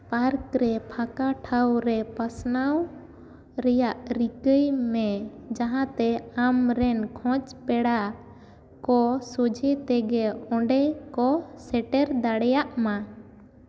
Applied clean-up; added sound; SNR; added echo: none; none; none; none.